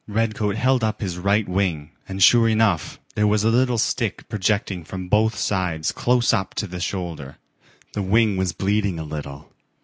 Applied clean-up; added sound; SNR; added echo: none; none; none; none.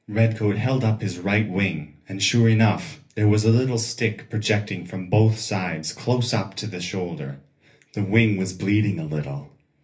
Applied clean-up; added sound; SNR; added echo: none; none; none; reverberation time 0.3 s.